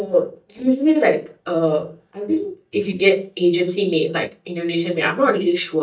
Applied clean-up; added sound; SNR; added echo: neural mask model DeepFilterNet 3.